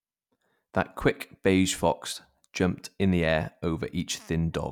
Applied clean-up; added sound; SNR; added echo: none; none; none; none.